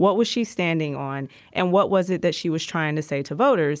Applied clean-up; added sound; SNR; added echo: neural mask model Resemble Enhance denoiser.